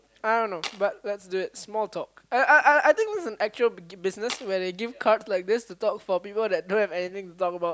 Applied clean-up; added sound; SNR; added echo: none; Tools; 13 dB; none.